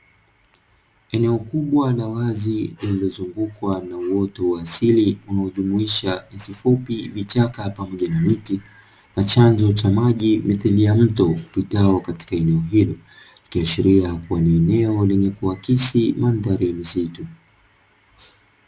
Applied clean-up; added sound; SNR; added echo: none; none; none; none.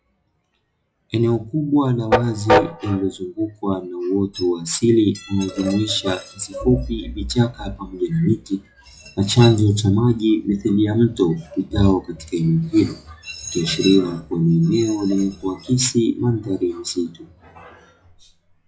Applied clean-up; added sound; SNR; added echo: classical method log-MMSE.